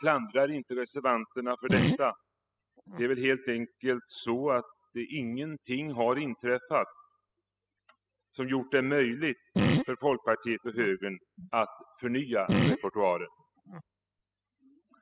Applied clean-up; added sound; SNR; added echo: classical method spectral subtraction.